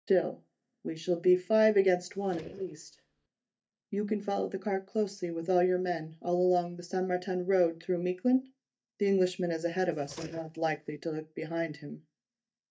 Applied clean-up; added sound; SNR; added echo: neural mask model DeepFilterNet 3.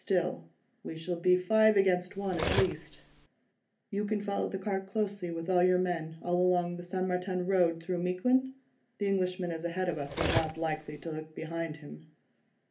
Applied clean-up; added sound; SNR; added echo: none; Cutlery, silverware; 3 dB; reverberation time 0.3 s.